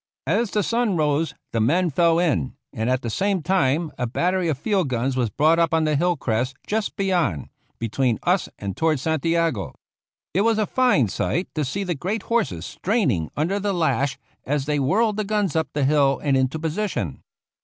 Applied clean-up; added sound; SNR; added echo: none; none; none; none.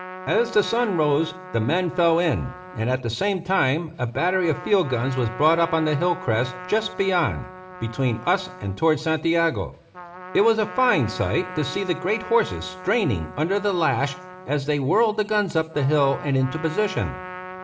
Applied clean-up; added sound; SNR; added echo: none; Trumpet; 15 dB; reverberation time 0.7 s.